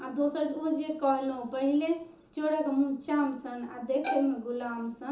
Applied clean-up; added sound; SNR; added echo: none; Bowed string instrument; 5 dB; reverberation time 0.7 s.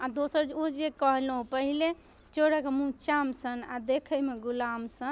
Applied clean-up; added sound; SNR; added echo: none; none; none; none.